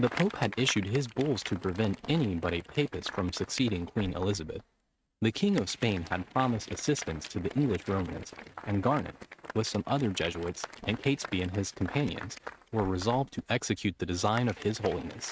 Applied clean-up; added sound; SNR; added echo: neural mask model RNNoise.